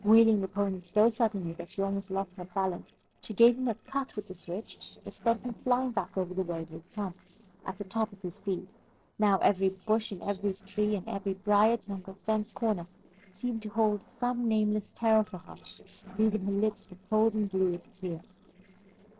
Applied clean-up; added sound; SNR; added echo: neural separator model SepFormer DNS4.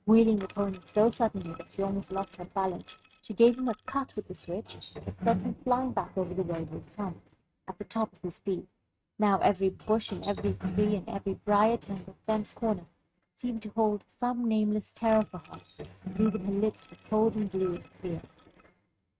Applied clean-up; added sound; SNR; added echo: neural mask model RNNoise.